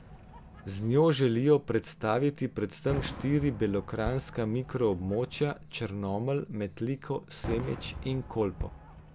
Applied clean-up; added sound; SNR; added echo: none; Fireworks; 14 dB; none.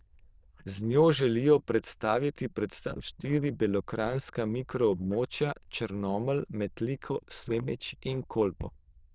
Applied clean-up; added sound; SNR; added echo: neural diffusion model UNIVERSE++.